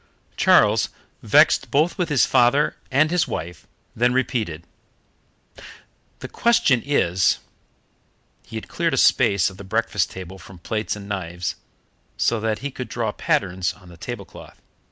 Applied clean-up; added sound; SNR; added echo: none; none; none; none.